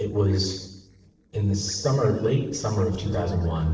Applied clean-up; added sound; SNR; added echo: neural separator model SepFormer DNS4.